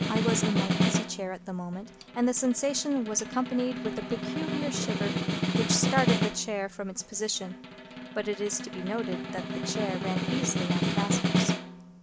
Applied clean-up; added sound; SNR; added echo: none; Snare drum; -1 dB; none.